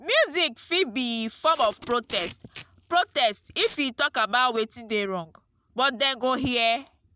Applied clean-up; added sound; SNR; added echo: none; Packing tape, duct tape; 15 dB; none.